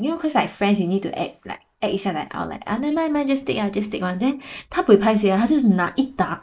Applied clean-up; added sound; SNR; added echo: neural mask model Resemble Enhance denoiser.